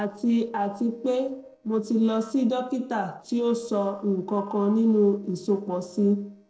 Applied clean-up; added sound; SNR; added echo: neural separator model SepFormer DNS4.